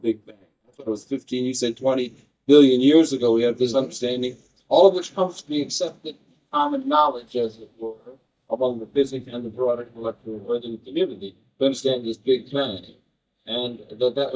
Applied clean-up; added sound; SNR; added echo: neural mask model DeepFilterNet 3.